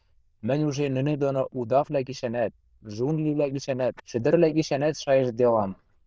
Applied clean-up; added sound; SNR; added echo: neural diffusion model UNIVERSE++.